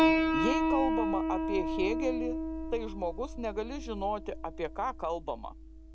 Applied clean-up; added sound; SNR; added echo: none; Piano; -4 dB; none.